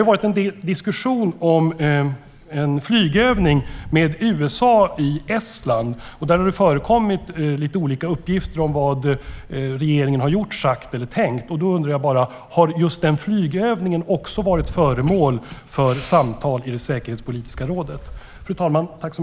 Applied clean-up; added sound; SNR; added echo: none; Rain; 18 dB; none.